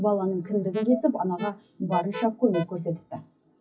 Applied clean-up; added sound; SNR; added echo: classical method WPE with log-MMSE.